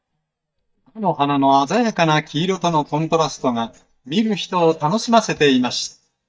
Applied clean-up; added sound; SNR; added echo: neural mask model DeepFilterNet 3.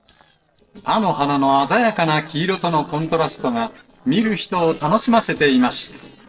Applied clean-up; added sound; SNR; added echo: neural separator model SepFormer DNS4.